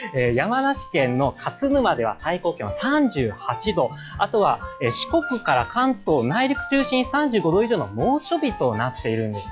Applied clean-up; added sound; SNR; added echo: classical method log-MMSE.